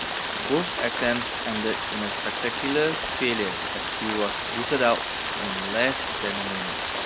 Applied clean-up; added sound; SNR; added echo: none; Rain; 1 dB; none.